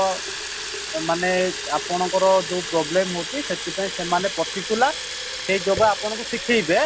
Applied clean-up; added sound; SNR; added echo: none; Fill (with liquid) / Water tap, faucet; 7 dB; none.